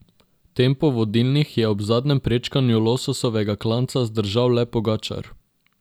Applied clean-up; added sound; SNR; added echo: none; none; none; none.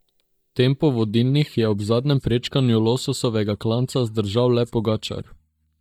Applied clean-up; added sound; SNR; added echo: neural mask model DeepFilterNet 3.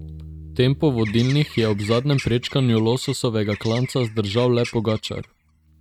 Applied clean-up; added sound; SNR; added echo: neural mask model RNNoise.